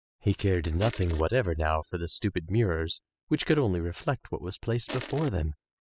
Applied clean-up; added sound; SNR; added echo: classical method spectral subtraction.